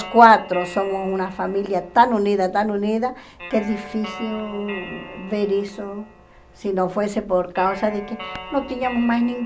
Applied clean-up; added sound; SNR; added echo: none; Guitar; 17 dB; none.